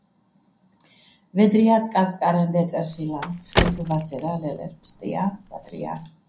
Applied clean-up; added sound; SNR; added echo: none; Car; 6 dB; reverberation time 0.2 s.